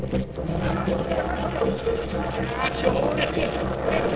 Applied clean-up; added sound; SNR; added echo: neural separator model SepFormer DNS4.